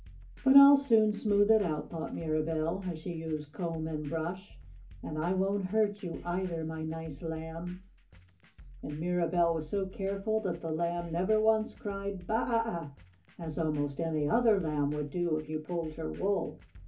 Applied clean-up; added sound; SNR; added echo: none; Drum kit; 20 dB; reverberation time 0.3 s.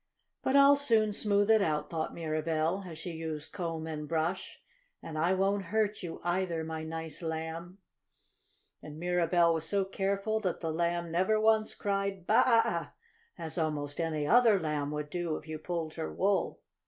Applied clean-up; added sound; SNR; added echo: none; none; none; none.